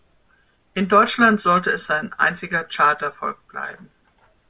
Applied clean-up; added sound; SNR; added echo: none; none; none; none.